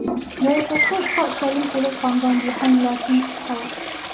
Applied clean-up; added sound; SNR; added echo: none; Bird + Toilet flush; 5 dB; none.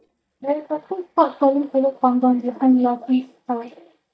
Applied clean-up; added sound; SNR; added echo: neural mask model DeepFilterNet 3.